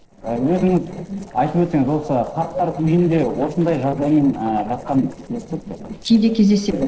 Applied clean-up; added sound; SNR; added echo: neural separator model SepFormer DNS4.